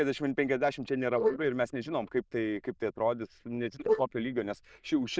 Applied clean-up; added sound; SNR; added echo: neural diffusion model UNIVERSE++.